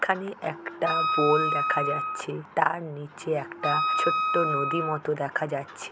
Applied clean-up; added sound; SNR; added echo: none; Wind instrument, woodwind instrument; 0 dB; none.